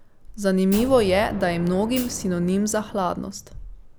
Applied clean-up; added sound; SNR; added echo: none; Hi-hat + Explosion; 13 dB; none.